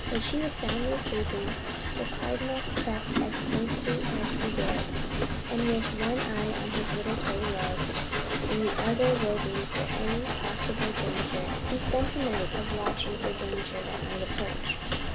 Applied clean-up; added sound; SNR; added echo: none; Train; -2 dB; none.